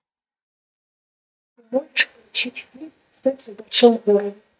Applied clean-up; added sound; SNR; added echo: neural mask model DeepFilterNet 3.